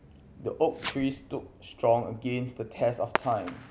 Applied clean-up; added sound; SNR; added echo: none; Fireworks; 10 dB; none.